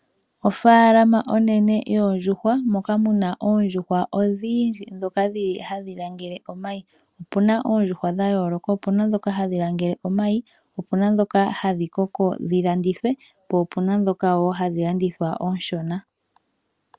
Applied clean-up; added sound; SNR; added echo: none; none; none; none.